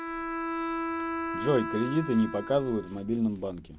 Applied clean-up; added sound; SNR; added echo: none; Bowed string instrument; 5 dB; none.